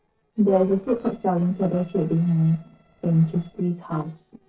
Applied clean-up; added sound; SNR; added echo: neural separator model SepFormer DNS4.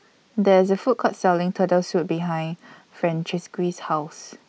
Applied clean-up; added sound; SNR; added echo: none; none; none; none.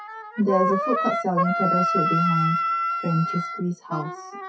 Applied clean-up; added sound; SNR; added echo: classical method WPE with log-MMSE.